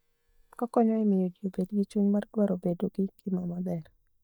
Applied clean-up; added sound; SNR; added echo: neural mask model DeepFilterNet 3.